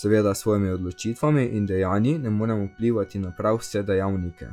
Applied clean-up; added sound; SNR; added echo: classical method log-MMSE.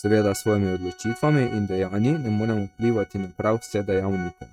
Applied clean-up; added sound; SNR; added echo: neural mask model RNNoise.